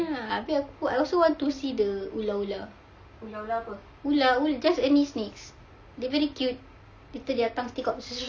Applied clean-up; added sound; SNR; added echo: none; none; none; none.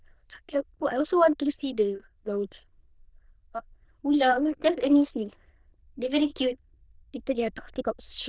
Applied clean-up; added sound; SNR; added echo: neural diffusion model UNIVERSE++.